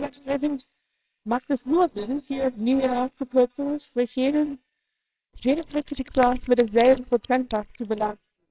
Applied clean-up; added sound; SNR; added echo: neural separator model SepFormer WHAMR!.